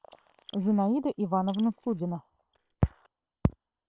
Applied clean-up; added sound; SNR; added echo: neural separator model SepFormer WHAM!.